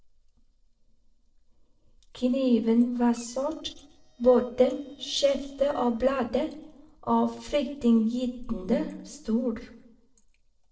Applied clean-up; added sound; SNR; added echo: neural separator model SepFormer DNS4.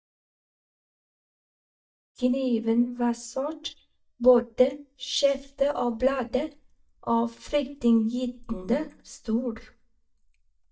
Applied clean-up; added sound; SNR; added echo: neural mask model DeepFilterNet 3.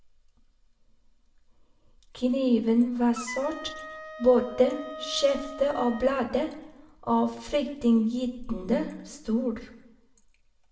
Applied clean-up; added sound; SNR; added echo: none; Wind instrument, woodwind instrument; 13 dB; reverberation time 0.6 s.